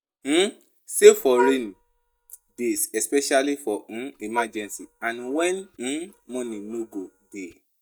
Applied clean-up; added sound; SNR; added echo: neural mask model DeepFilterNet 3.